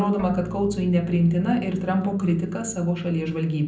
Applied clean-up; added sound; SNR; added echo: none; Organ; 16 dB; reverberation time 0.6 s.